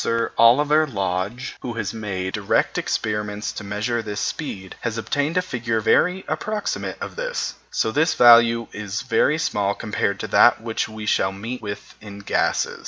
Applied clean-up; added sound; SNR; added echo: none; none; none; none.